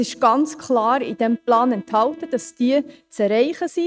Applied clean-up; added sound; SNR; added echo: neural mask model RNNoise.